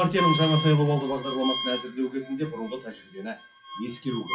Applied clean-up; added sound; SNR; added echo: classical method WPE with log-MMSE.